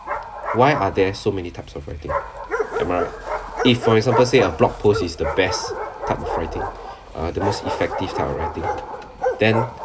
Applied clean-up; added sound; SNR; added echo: none; Bark; 5 dB; none.